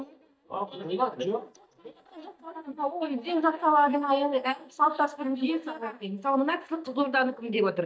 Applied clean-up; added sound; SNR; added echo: neural mask model DeepFilterNet 3.